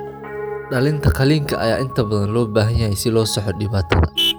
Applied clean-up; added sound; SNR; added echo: none; Piano + Vehicle horn, car horn, honking; 10 dB; none.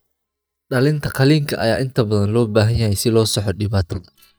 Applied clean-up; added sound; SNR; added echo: neural mask model DeepFilterNet 3.